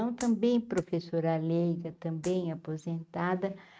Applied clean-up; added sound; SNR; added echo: neural mask model RNNoise.